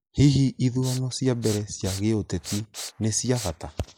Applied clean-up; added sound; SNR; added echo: neural mask model Resemble Enhance denoiser.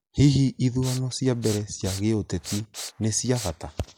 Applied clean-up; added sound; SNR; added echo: none; Respiratory sounds; 14 dB; none.